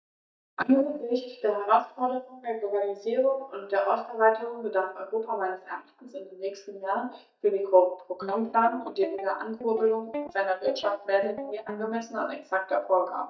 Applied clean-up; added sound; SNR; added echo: neural mask model DeepFilterNet 3.